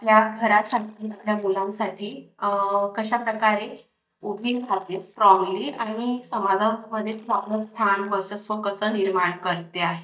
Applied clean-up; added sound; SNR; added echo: neural mask model DeepFilterNet 3.